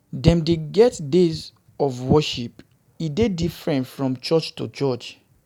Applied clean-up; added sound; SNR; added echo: none; none; none; none.